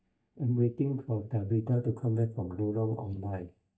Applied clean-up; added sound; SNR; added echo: neural mask model DeepFilterNet 3.